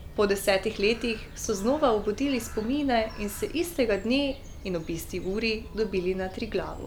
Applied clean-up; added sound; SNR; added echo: none; Bird; 13 dB; none.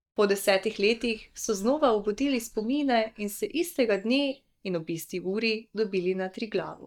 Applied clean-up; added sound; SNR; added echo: neural mask model DeepFilterNet 3.